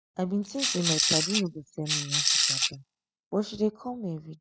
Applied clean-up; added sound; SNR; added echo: classical method spectral subtraction.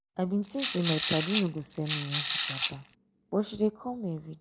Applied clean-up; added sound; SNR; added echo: none; Rattle / Rattle (instrument); -5 dB; none.